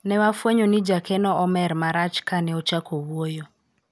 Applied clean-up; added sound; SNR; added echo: none; none; none; none.